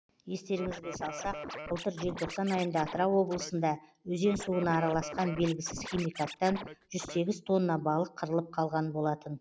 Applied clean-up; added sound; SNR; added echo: none; Scratching (performance technique); 11 dB; none.